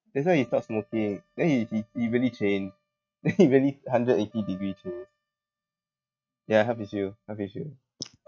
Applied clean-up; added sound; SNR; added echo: neural mask model RNNoise.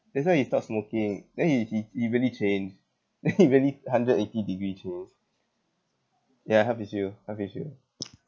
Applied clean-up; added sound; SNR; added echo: none; none; none; none.